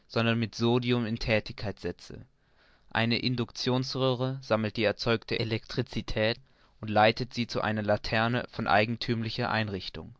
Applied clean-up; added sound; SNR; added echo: none; none; none; none.